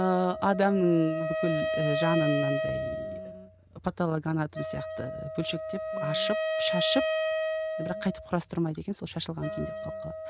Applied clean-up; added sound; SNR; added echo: none; Wind instrument, woodwind instrument; 2 dB; none.